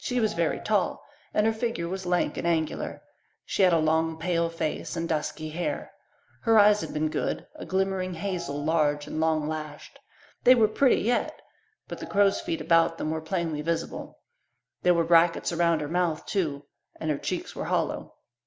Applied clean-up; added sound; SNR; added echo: none; Piano; 14 dB; none.